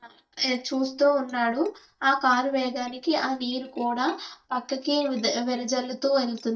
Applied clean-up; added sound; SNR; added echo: neural mask model DeepFilterNet 3.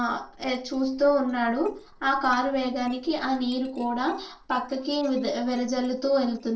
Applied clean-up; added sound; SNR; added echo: neural separator model SepFormer DNS4.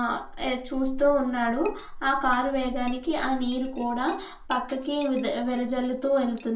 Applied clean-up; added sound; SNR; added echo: none; Chink, clink; 11 dB; reverberation time 0.3 s.